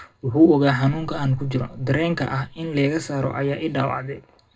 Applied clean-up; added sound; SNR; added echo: neural separator model SepFormer DNS4.